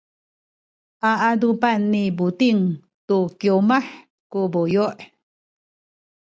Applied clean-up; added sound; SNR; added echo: none; none; none; none.